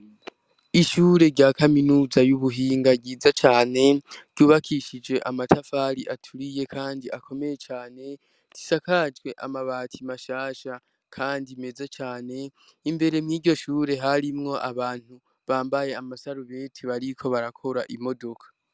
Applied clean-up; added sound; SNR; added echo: none; none; none; none.